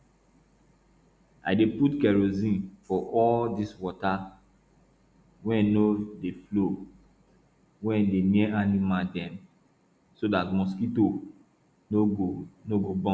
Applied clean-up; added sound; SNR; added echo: none; none; none; none.